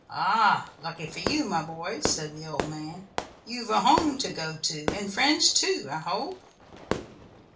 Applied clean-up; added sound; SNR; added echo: none; Fireworks; 9 dB; reverberation time 0.3 s.